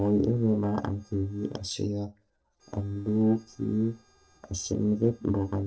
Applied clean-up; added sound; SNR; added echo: neural separator model SepFormer DNS4.